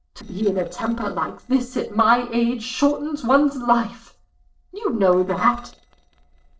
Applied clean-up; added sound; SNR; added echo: neural separator model SepFormer DNS4.